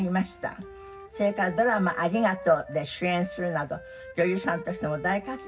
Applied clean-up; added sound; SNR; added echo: none; Wind instrument, woodwind instrument; 14 dB; reverberation time 0.4 s.